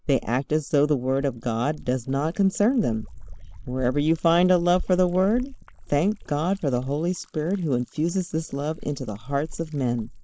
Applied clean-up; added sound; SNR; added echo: neural mask model Resemble Enhance denoiser.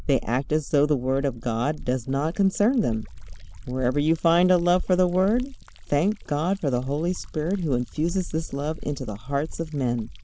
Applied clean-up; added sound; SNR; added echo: none; Liquid; 11 dB; none.